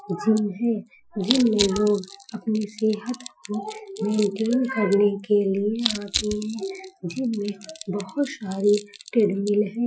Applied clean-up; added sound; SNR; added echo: classical method Wiener filter.